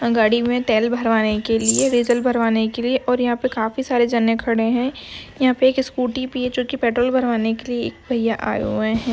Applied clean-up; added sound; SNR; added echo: none; Rattle / Keys jangling; 10 dB; none.